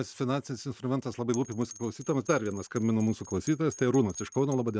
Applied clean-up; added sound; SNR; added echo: neural mask model RNNoise.